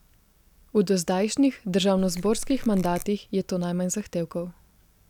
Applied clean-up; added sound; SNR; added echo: none; Squeak / Tools; 9 dB; none.